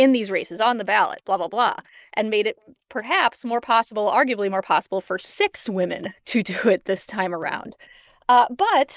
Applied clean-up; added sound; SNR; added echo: neural mask model Resemble Enhance denoiser.